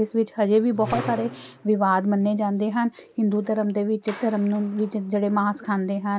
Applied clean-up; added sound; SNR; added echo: none; Squeak; 17 dB; none.